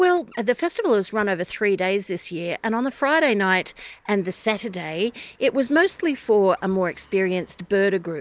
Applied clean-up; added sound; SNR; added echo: none; none; none; none.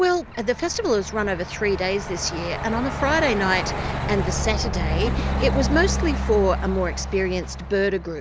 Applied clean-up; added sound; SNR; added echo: none; Truck; 3 dB; none.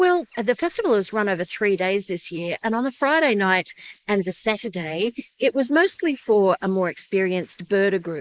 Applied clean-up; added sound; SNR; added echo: neural mask model Resemble Enhance denoiser.